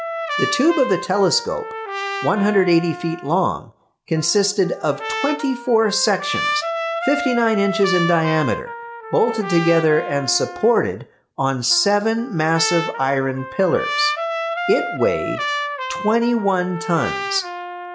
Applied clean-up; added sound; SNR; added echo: none; Trumpet; 7 dB; none.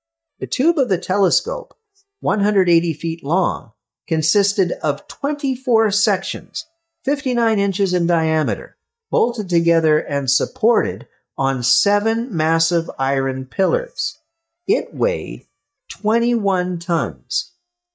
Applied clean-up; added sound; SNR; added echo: neural mask model DeepFilterNet 3.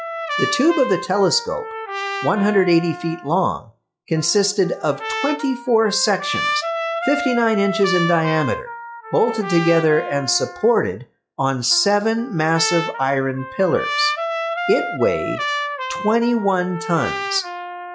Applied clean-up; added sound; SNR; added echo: classical method log-MMSE.